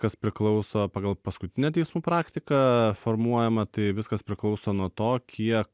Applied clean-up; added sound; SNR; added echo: none; none; none; none.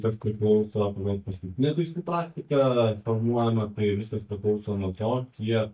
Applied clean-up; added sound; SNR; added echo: neural mask model DeepFilterNet 3.